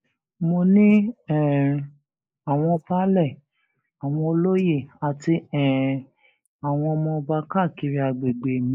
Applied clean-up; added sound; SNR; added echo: neural mask model Resemble Enhance denoiser.